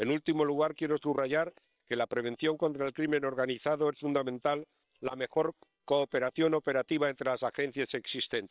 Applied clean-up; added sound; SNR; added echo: neural separator model SepFormer WHAM!.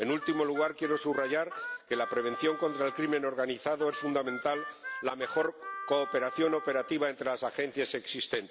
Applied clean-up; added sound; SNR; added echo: none; Harmonica; 10 dB; none.